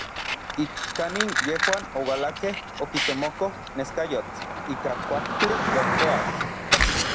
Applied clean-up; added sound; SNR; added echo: none; Fire + Cricket; -3 dB; none.